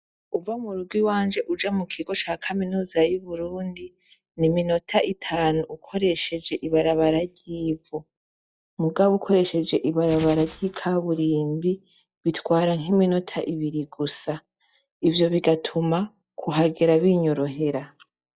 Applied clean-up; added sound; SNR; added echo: classical method log-MMSE.